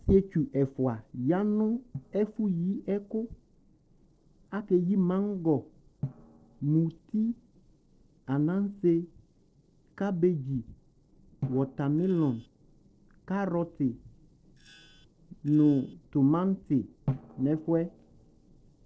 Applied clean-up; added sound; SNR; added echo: neural separator model SepFormer DNS4.